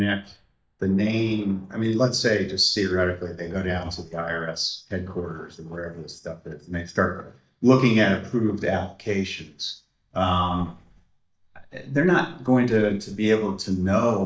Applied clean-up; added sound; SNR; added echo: neural mask model DeepFilterNet 3.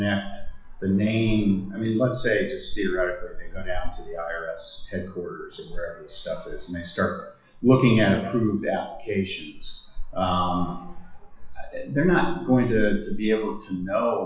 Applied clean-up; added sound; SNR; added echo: classical method WPE with log-MMSE.